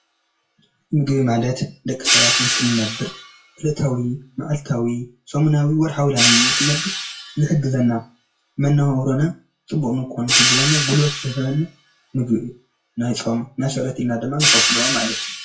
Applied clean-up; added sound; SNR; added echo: classical method WPE with log-MMSE.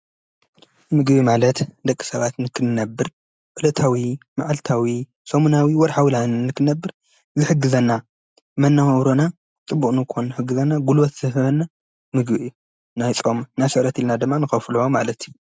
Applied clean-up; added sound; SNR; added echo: none; none; none; none.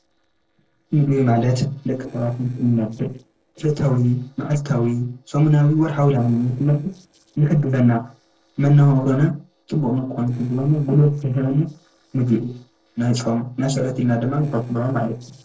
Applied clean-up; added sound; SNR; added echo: neural separator model SepFormer DNS4.